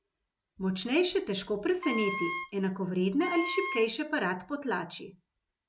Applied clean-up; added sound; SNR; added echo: none; Wind instrument, woodwind instrument; 6 dB; none.